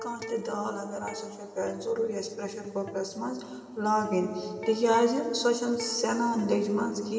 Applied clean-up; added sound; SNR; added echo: none; Electric guitar; 16 dB; reverberation time 2.7 s.